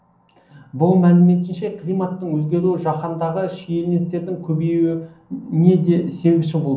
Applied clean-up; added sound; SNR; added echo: none; none; none; reverberation time 0.6 s.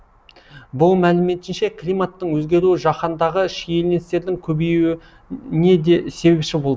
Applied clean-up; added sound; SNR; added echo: none; none; none; none.